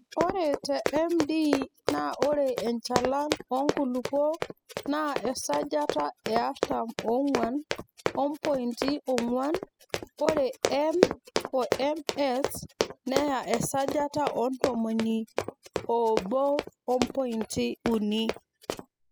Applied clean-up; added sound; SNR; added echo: classical method spectral subtraction.